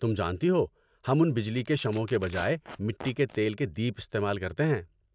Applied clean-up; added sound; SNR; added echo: none; Tearing; 18 dB; none.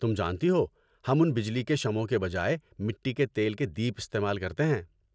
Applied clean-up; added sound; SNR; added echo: none; none; none; none.